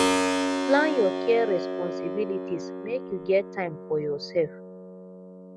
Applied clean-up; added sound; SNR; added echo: none; Keyboard (musical); 2 dB; none.